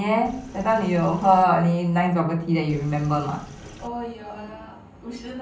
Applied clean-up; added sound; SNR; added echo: none; Sink (filling or washing); 19 dB; reverberation time 0.6 s.